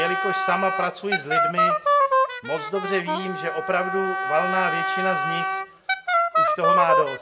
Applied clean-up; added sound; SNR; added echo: none; Wind instrument, woodwind instrument; -4 dB; reverberation time 0.5 s.